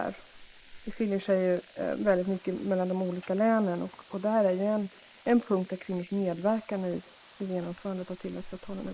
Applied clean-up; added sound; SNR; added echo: neural mask model Resemble Enhance denoiser.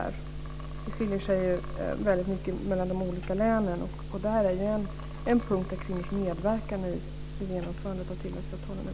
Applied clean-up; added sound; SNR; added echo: none; Liquid; 13 dB; none.